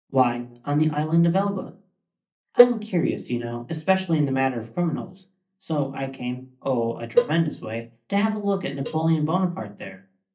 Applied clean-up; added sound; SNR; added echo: neural mask model DeepFilterNet 3.